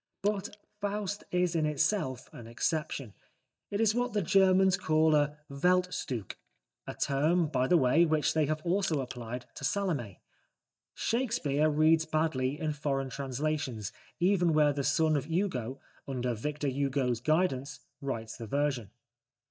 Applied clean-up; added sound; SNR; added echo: neural mask model DeepFilterNet 3.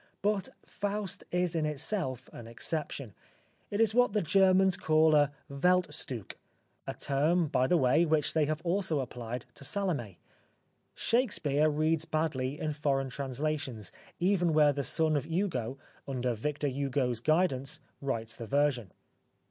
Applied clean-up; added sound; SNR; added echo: none; none; none; none.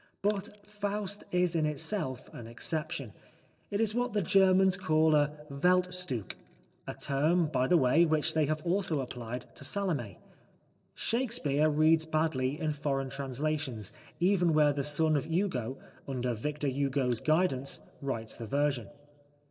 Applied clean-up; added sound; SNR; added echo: neural separator model SepFormer DNS4.